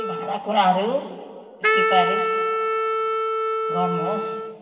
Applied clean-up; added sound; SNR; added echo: none; Wind instrument, woodwind instrument; -2 dB; reverberation time 2.5 s.